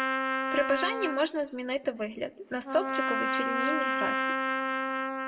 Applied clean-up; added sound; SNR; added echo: none; Trumpet; -2 dB; reverberation time 0.3 s.